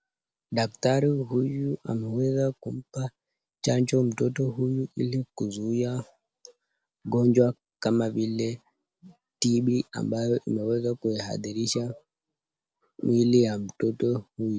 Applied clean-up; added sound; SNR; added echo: none; none; none; none.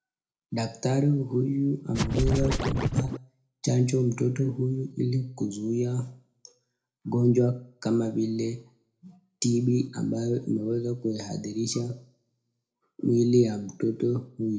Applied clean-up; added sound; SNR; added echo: none; Scratching (performance technique); -1 dB; reverberation time 0.3 s.